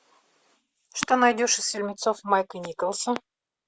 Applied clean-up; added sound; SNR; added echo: none; none; none; none.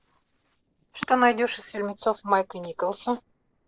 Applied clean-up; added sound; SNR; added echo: neural separator model SepFormer DNS4.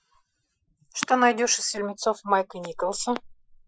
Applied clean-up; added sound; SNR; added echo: classical method Wiener filter.